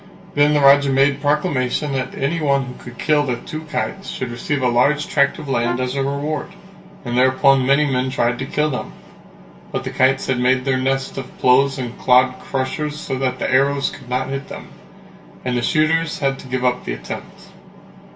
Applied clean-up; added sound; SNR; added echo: none; Brass instrument; 12 dB; reverberation time 0.2 s.